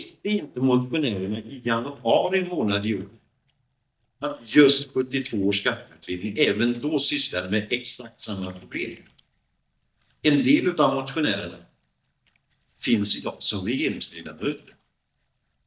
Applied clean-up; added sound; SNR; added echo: neural mask model DeepFilterNet 3.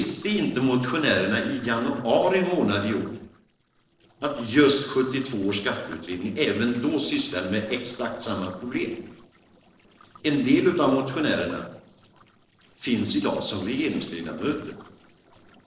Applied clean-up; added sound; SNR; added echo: neural separator model SepFormer DNS4.